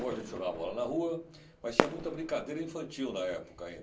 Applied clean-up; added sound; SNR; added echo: none; Fireworks; 2 dB; reverberation time 0.3 s.